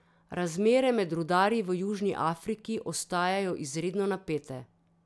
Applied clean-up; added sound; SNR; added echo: none; none; none; none.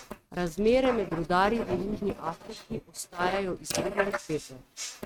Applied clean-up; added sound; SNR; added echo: neural mask model RNNoise.